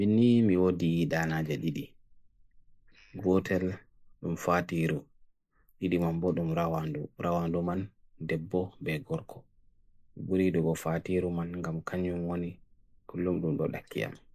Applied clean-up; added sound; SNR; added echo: neural mask model Resemble Enhance denoiser.